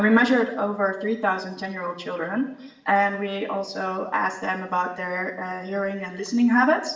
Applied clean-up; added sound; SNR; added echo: none; none; none; reverberation time 0.8 s.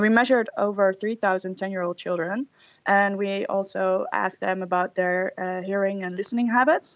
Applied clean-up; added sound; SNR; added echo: none; none; none; none.